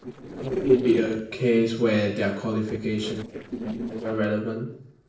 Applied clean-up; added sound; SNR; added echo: neural separator model SepFormer DNS4.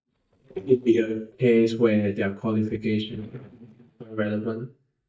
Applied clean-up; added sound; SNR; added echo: neural mask model DeepFilterNet 3.